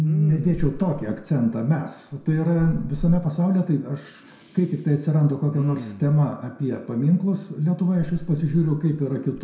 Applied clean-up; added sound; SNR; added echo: none; Respiratory sounds; 14 dB; reverberation time 0.6 s.